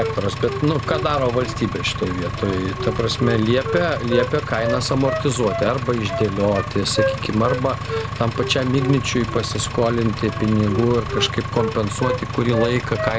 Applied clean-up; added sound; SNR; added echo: none; Wind instrument, woodwind instrument + Engine; 4 dB; none.